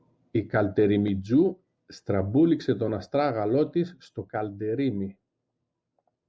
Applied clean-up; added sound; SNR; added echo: none; none; none; none.